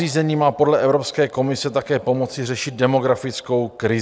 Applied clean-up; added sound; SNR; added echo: none; none; none; none.